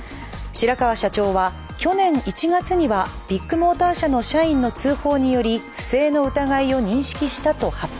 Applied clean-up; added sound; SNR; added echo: none; none; none; none.